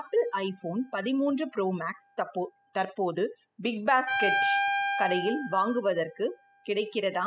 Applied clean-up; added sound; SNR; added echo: classical method spectral subtraction.